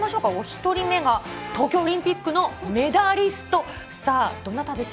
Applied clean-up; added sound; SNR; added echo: none; Brass instrument; 20 dB; none.